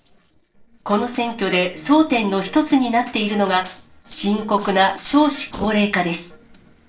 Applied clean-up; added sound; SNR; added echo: neural separator model SepFormer DNS4.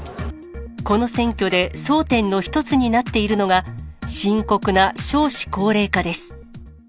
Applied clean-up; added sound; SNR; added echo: none; none; none; none.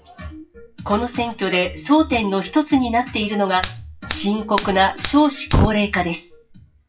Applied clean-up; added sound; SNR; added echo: classical method WPE with log-MMSE.